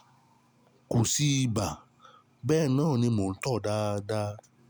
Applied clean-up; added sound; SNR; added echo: none; none; none; none.